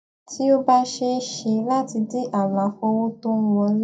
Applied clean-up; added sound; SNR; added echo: none; none; none; reverberation time 0.2 s.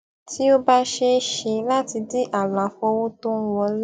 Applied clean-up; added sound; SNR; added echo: none; none; none; none.